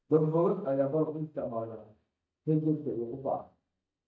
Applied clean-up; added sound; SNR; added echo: neural mask model DeepFilterNet 3.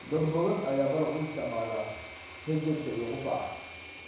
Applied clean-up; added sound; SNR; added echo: none; Engine / Mechanisms; 14 dB; reverberation time 1.0 s.